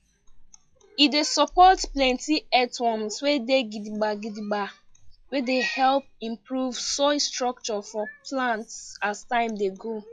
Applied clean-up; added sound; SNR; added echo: classical method log-MMSE.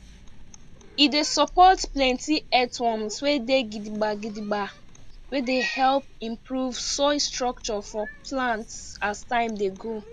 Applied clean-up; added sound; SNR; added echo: none; Cat; 16 dB; none.